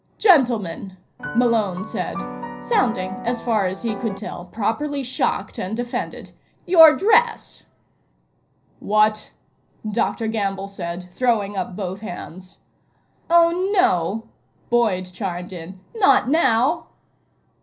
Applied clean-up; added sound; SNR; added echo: none; Piano; 9 dB; reverberation time 0.5 s.